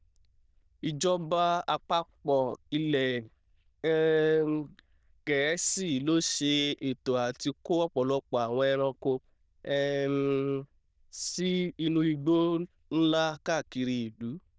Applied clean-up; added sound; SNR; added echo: neural diffusion model UNIVERSE++.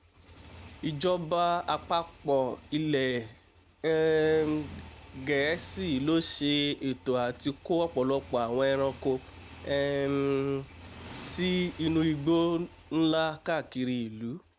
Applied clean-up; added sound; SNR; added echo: none; Motorcycle; 19 dB; none.